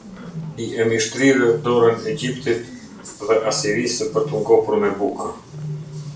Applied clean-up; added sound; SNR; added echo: none; Bird; 14 dB; reverberation time 0.3 s.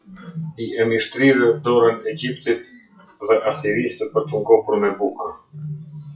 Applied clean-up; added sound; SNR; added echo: classical method WPE with log-MMSE.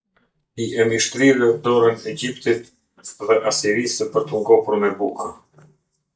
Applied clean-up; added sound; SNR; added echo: neural mask model DeepFilterNet 3.